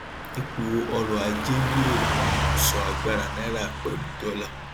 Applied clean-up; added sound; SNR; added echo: none; Car passing by / Truck; 0 dB; none.